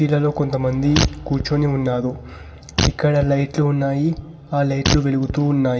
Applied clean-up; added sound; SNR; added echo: none; Fart; 6 dB; reverberation time 0.4 s.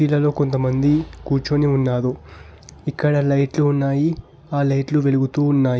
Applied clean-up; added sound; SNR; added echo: none; none; none; none.